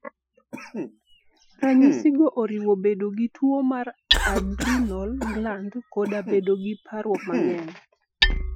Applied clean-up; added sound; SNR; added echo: classical method Wiener filter.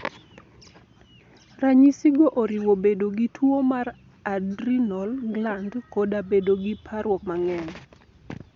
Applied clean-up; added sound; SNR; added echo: none; none; none; none.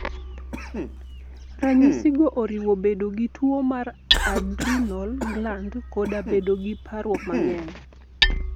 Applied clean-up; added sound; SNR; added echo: none; Hammer + Cough; 4 dB; none.